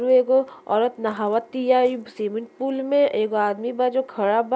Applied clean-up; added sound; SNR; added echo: none; none; none; none.